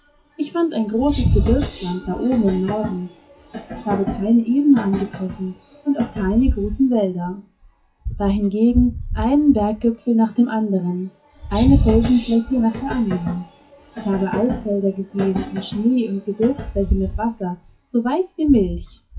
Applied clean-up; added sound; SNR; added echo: classical method WPE with log-MMSE.